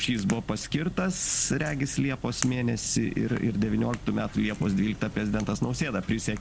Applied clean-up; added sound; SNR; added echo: none; Crack / Crackle; 13 dB; none.